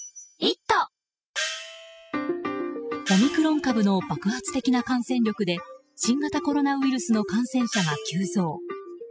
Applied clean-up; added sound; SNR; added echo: classical method spectral subtraction.